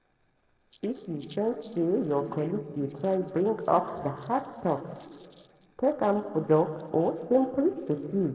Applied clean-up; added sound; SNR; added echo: neural separator model SepFormer DNS4.